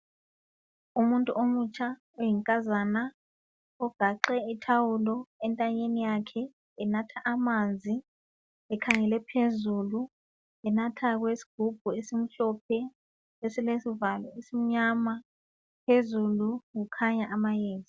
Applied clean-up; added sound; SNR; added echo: none; Finger snapping; 10 dB; none.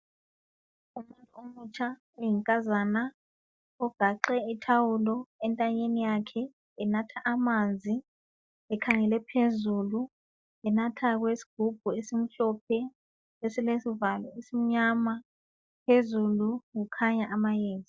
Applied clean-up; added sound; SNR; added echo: neural mask model DeepFilterNet 3.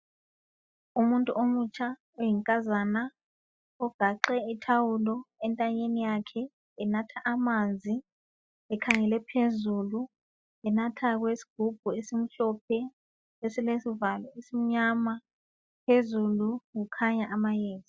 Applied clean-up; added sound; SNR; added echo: classical method spectral subtraction.